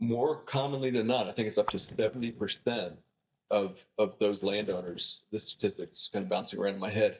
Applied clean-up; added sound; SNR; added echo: neural mask model DeepFilterNet 3.